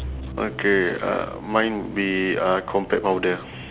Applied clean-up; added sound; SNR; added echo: none; Musical instrument; 13 dB; none.